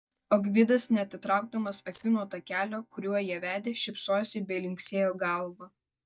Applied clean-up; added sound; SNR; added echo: neural mask model DeepFilterNet 3.